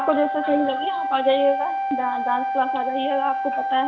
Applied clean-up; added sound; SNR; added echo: none; Wind instrument, woodwind instrument; 2 dB; reverberation time 3.0 s.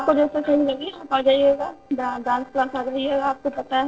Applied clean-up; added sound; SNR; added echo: neural separator model SepFormer DNS4.